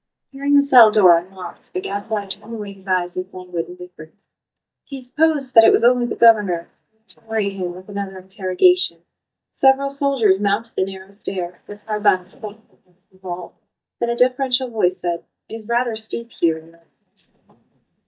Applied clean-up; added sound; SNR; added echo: neural mask model DeepFilterNet 3.